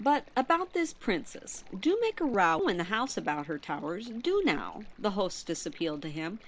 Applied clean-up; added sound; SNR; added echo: none; Stream; 18 dB; none.